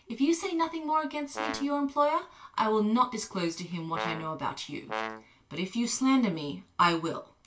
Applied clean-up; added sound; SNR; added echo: none; Brass instrument; 9 dB; reverberation time 0.2 s.